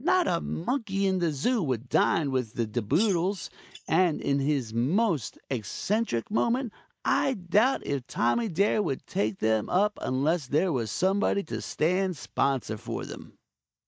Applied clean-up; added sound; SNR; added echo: neural mask model DeepFilterNet 3.